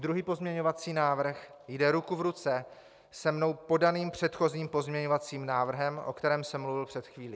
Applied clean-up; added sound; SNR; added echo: none; none; none; none.